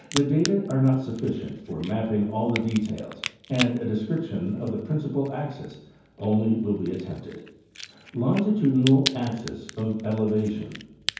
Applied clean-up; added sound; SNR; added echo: none; Crack; 13 dB; reverberation time 0.9 s.